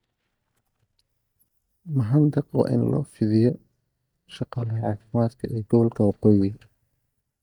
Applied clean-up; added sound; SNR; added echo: neural mask model DeepFilterNet 3.